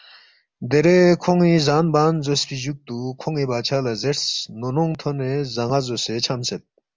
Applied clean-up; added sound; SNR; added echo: none; none; none; none.